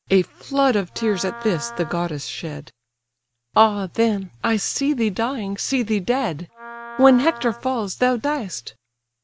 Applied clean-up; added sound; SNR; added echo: none; Wind instrument, woodwind instrument; 16 dB; none.